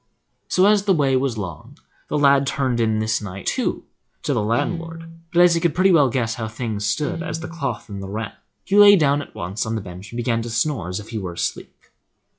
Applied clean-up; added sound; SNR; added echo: classical method log-MMSE.